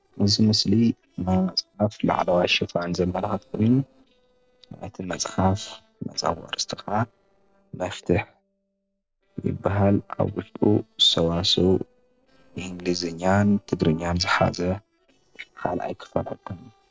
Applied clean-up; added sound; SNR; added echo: neural separator model SepFormer DNS4.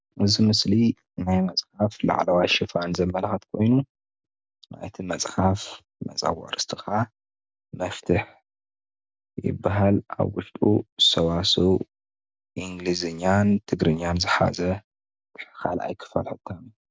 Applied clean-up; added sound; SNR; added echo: none; none; none; none.